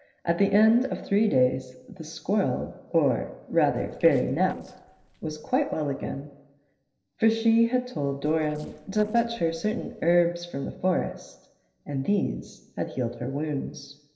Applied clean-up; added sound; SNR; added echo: neural separator model SepFormer DNS4.